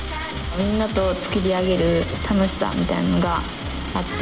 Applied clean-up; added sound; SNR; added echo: none; Coin (dropping); 14 dB; none.